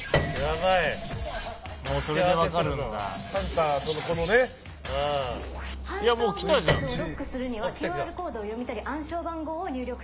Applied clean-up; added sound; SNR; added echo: none; Piano; 5 dB; none.